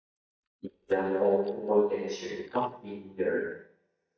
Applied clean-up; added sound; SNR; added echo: neural mask model DeepFilterNet 3.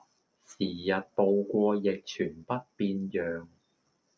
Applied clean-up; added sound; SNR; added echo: none; none; none; none.